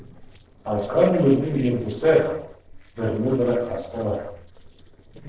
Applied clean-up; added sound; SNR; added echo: neural separator model SepFormer DNS4.